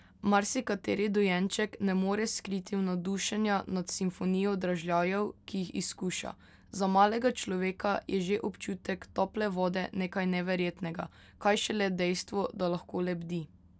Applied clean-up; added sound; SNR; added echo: none; none; none; none.